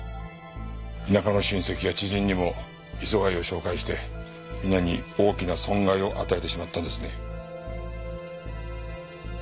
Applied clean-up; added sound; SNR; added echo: none; none; none; none.